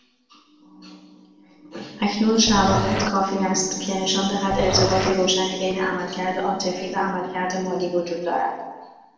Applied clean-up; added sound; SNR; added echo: none; Growling; 3 dB; reverberation time 1.2 s.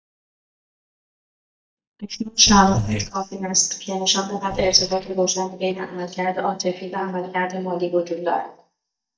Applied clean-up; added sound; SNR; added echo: neural mask model DeepFilterNet 3.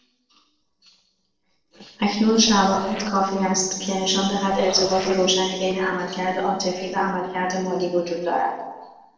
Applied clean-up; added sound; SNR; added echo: neural separator model SepFormer DNS4.